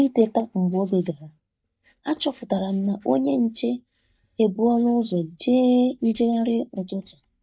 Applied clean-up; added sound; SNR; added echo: neural mask model DeepFilterNet 3.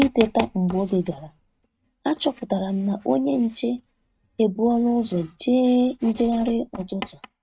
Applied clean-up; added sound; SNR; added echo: neural mask model RNNoise.